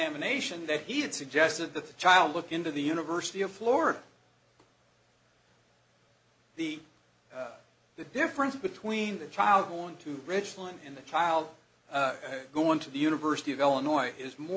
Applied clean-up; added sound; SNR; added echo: none; none; none; none.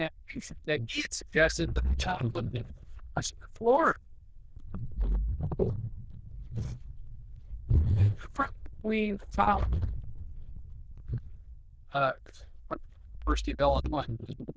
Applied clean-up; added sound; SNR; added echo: neural diffusion model UNIVERSE++.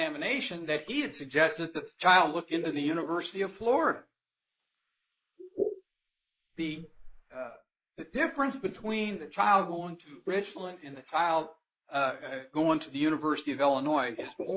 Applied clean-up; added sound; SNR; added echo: neural mask model Resemble Enhance denoiser.